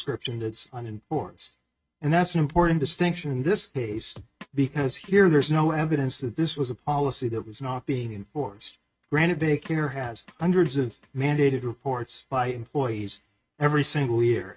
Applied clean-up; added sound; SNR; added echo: neural mask model RNNoise.